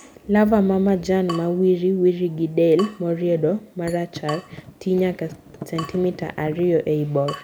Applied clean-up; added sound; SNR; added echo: none; Drip / Water tap, faucet + Thump, thud; 18 dB; none.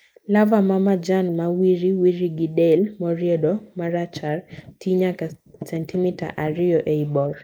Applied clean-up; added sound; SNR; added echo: neural mask model Resemble Enhance denoiser.